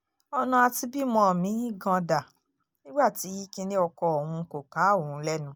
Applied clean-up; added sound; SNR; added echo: none; none; none; none.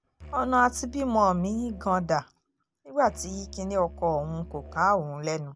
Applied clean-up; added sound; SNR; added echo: none; Musical instrument; 17 dB; none.